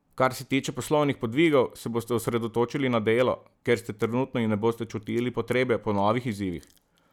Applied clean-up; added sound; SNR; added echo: none; none; none; none.